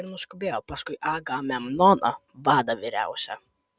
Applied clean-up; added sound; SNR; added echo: none; none; none; none.